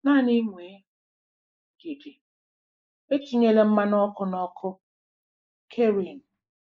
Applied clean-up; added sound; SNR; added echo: neural mask model Resemble Enhance denoiser.